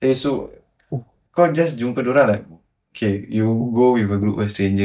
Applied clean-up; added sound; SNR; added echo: neural mask model DeepFilterNet 3.